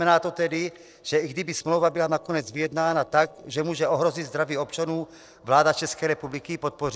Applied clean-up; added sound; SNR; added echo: neural separator model SepFormer DNS4.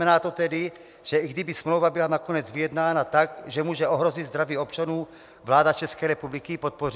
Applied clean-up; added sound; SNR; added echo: none; none; none; none.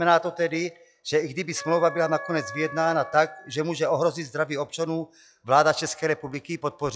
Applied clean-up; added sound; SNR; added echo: classical method log-MMSE.